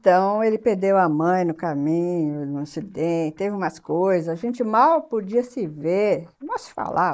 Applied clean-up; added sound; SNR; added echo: neural mask model Resemble Enhance denoiser.